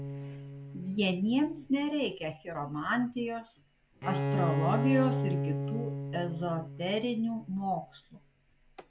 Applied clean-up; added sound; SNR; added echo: none; Bowed string instrument; 3 dB; none.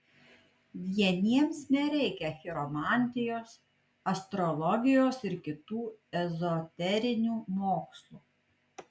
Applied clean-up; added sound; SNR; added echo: none; none; none; none.